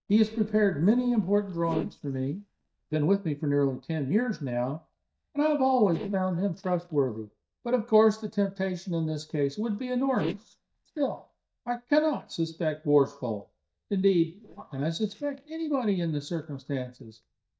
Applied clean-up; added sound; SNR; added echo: neural mask model DeepFilterNet 3.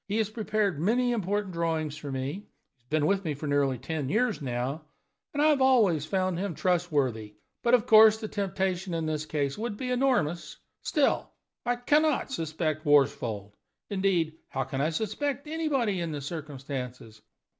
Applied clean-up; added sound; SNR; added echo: none; none; none; none.